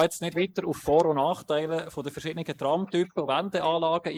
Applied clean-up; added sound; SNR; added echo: neural mask model Resemble Enhance denoiser.